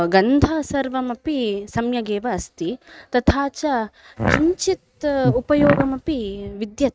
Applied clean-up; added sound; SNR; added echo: neural mask model RNNoise.